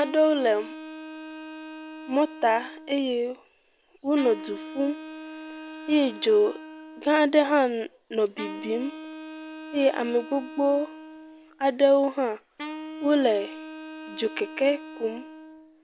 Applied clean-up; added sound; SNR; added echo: none; Wind instrument, woodwind instrument; 14 dB; none.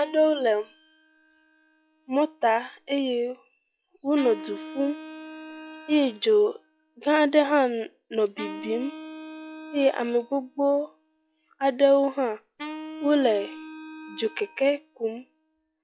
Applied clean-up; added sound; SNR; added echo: classical method log-MMSE.